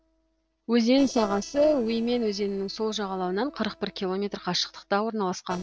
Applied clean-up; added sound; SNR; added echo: neural separator model SepFormer DNS4.